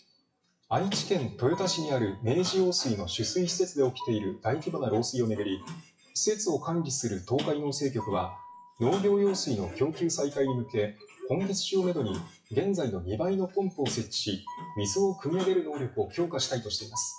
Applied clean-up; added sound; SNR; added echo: classical method WPE with log-MMSE.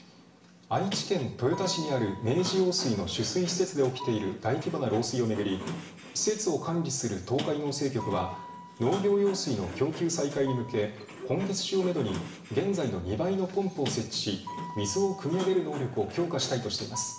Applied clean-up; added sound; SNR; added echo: none; Sliding door; 13 dB; reverberation time 0.7 s.